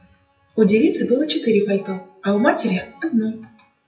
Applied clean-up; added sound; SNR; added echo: classical method WPE with log-MMSE.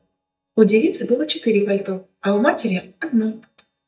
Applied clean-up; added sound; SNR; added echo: neural mask model DeepFilterNet 3.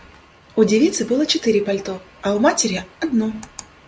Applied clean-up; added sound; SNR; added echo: none; none; none; none.